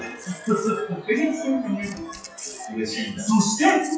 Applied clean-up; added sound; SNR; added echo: classical method WPE with log-MMSE.